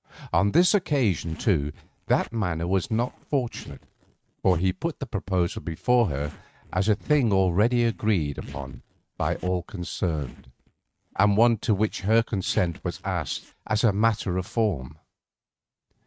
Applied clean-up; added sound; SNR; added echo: neural mask model RNNoise.